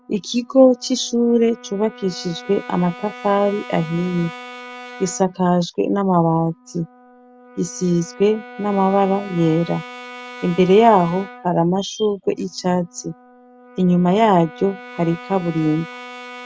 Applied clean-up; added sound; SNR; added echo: none; Brass instrument; 18 dB; none.